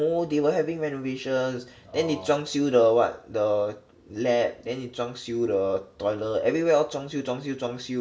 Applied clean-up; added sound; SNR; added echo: none; none; none; none.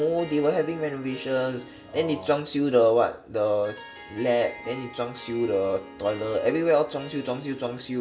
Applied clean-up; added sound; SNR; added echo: none; Harp; 18 dB; none.